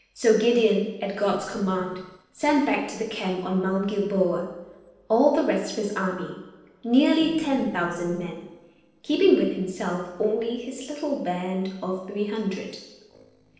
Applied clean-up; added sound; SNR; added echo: neural separator model SepFormer DNS4.